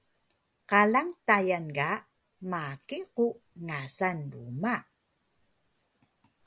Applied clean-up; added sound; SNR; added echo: none; none; none; none.